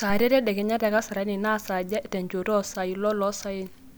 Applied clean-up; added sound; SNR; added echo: none; none; none; none.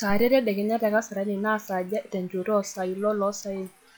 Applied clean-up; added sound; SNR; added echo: classical method log-MMSE.